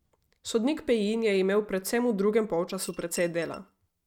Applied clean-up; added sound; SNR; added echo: neural mask model RNNoise.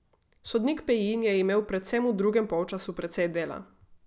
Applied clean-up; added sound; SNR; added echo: none; none; none; none.